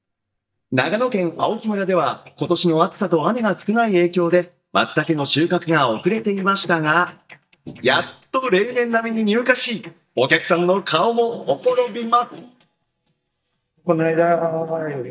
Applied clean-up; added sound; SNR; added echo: neural mask model DeepFilterNet 3.